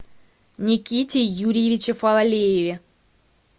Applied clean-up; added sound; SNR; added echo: none; none; none; none.